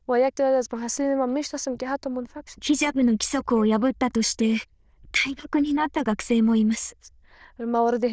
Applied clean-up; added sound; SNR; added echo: neural diffusion model UNIVERSE++.